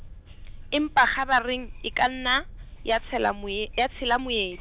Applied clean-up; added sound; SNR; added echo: none; Boat, Water vehicle; 13 dB; none.